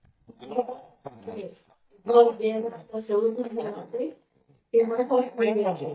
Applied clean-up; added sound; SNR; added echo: neural mask model DeepFilterNet 3.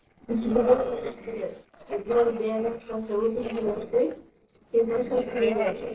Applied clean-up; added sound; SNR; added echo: neural separator model SepFormer DNS4.